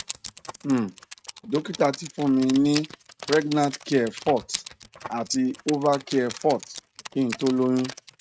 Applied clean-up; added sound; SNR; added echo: neural mask model RNNoise.